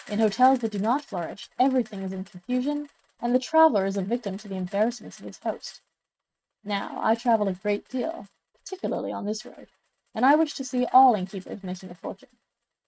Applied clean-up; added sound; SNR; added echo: neural mask model RNNoise.